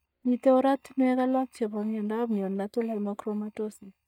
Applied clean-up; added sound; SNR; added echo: neural mask model DeepFilterNet 3.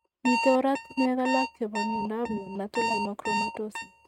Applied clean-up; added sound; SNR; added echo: neural mask model RNNoise.